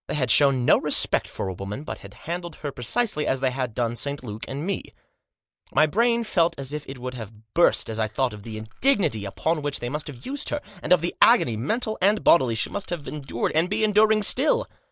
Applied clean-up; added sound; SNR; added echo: neural mask model Resemble Enhance denoiser.